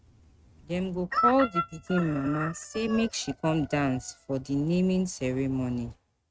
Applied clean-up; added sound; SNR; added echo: neural mask model RNNoise.